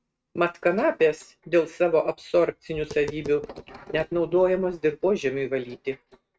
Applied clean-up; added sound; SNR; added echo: neural mask model RNNoise.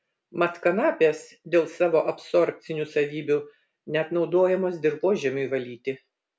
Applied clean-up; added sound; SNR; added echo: none; none; none; none.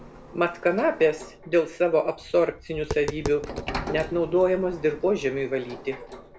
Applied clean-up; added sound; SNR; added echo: none; Sliding door + Tap; 12 dB; none.